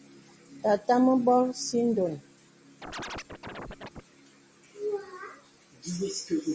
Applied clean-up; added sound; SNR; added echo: none; Scratching (performance technique); 11 dB; none.